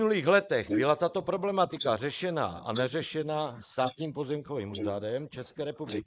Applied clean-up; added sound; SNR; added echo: neural mask model Resemble Enhance denoiser.